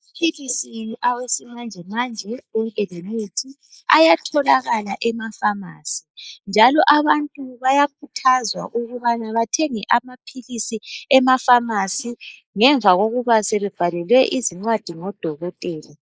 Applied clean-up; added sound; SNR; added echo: neural mask model Resemble Enhance denoiser.